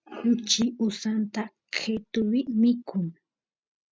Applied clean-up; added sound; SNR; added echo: none; none; none; none.